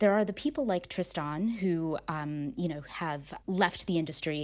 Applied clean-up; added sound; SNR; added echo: none; none; none; none.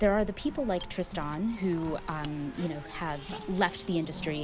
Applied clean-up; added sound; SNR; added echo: none; Mechanisms + Race car, auto racing; 10 dB; none.